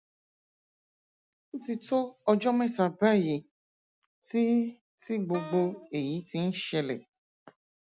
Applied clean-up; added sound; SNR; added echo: none; Wind instrument, woodwind instrument; 14 dB; none.